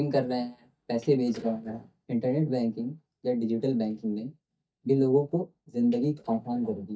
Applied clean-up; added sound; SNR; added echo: neural mask model DeepFilterNet 3.